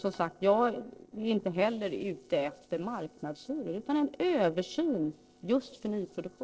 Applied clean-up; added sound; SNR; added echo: neural separator model SepFormer DNS4.